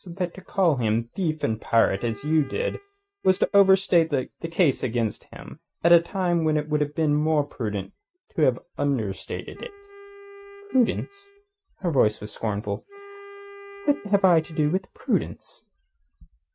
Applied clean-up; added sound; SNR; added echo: neural mask model RNNoise.